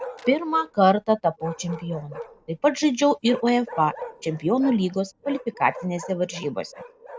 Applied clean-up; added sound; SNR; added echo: none; Bark; 16 dB; none.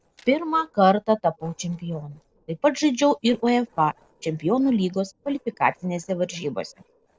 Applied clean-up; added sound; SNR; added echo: neural separator model SepFormer DNS4.